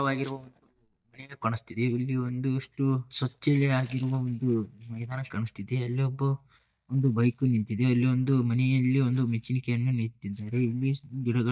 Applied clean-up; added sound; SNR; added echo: neural mask model DeepFilterNet 3.